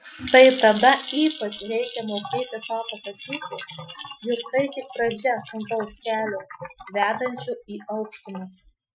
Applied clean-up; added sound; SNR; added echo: classical method Wiener filter.